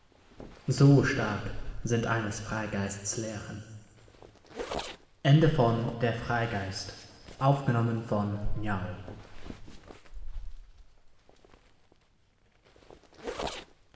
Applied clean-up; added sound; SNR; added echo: none; Zipper (clothing); 14 dB; reverberation time 2.0 s.